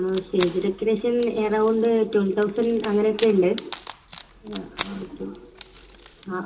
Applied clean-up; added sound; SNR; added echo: none; Wood; 11 dB; reverberation time 0.2 s.